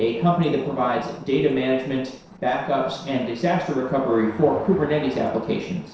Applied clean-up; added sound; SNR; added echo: neural separator model SepFormer DNS4.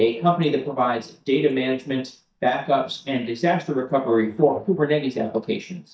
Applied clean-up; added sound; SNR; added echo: neural mask model DeepFilterNet 3.